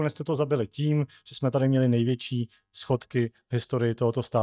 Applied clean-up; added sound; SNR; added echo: neural mask model DeepFilterNet 3.